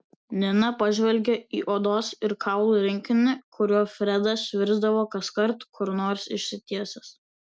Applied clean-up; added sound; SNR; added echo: none; none; none; none.